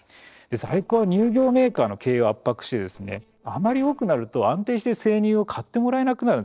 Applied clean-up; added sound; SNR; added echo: neural separator model SepFormer DNS4.